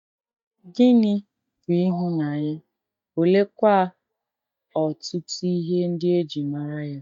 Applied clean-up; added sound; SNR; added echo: neural mask model DeepFilterNet 3.